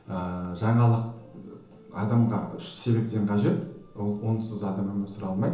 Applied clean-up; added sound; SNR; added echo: none; none; none; reverberation time 0.8 s.